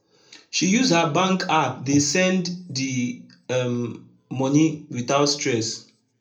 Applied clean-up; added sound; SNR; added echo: none; none; none; reverberation time 0.3 s.